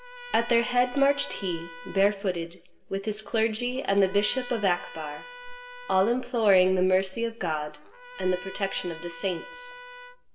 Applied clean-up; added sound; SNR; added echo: none; Trumpet; 17 dB; reverberation time 0.7 s.